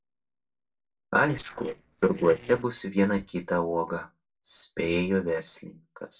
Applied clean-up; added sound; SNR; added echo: neural separator model SepFormer DNS4.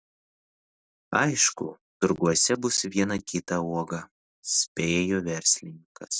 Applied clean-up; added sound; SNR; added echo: none; none; none; none.